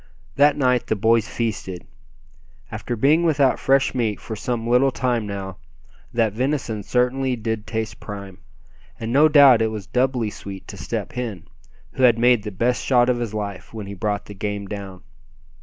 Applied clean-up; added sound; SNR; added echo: none; none; none; none.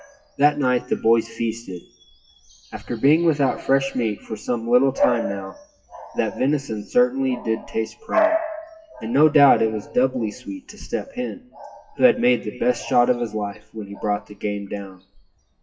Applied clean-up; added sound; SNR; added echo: classical method WPE with log-MMSE.